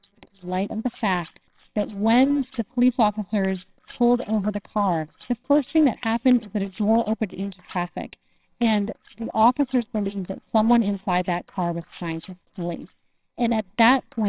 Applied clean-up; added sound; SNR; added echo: neural separator model SepFormer WHAMR!.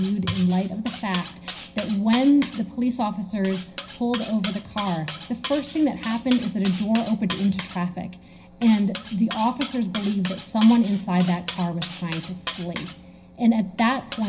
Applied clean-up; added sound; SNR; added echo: none; Cutlery, silverware; 14 dB; reverberation time 0.5 s.